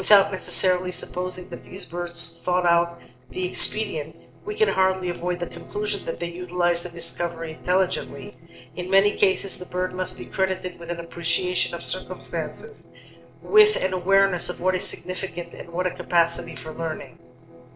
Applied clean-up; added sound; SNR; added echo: neural separator model SepFormer DNS4.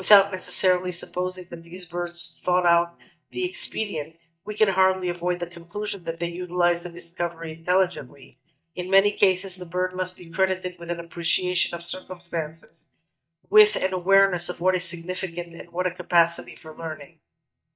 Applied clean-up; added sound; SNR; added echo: neural mask model DeepFilterNet 3.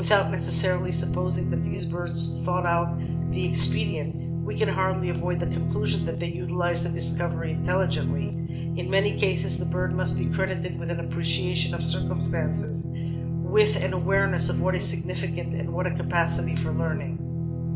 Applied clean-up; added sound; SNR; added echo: none; Guitar; -4 dB; reverberation time 0.6 s.